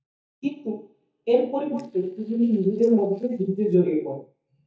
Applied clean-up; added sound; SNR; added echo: neural mask model DeepFilterNet 3.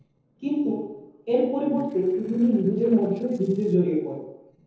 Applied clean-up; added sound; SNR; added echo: neural separator model SepFormer DNS4.